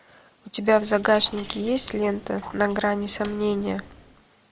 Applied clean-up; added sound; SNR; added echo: none; Coin (dropping); 20 dB; none.